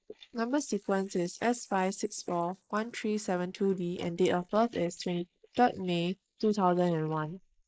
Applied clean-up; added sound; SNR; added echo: neural mask model Resemble Enhance denoiser.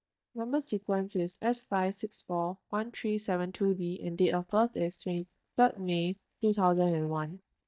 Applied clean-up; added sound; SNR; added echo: neural mask model DeepFilterNet 3.